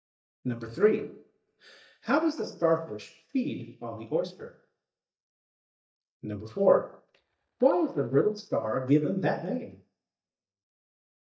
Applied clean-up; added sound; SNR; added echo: neural mask model DeepFilterNet 3.